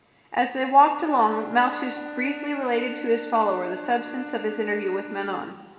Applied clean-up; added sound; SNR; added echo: none; Wind instrument, woodwind instrument; 14 dB; reverberation time 2.0 s.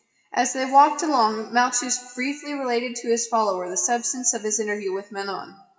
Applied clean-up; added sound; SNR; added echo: classical method WPE with log-MMSE.